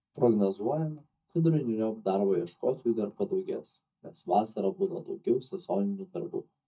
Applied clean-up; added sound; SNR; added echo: neural mask model DeepFilterNet 3.